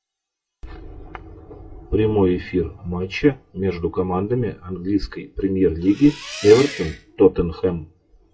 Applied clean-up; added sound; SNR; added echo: classical method WPE with log-MMSE.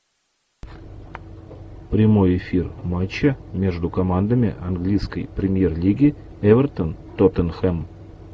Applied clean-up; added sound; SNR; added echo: none; none; none; none.